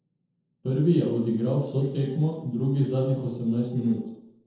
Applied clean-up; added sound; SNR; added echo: neural separator model SepFormer DNS4.